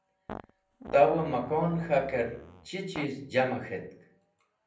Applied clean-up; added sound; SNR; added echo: none; Fart; 15 dB; reverberation time 0.6 s.